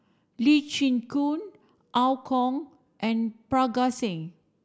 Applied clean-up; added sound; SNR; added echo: none; none; none; none.